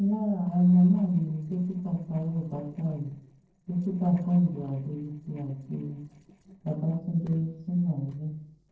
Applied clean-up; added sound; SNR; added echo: neural separator model SepFormer DNS4.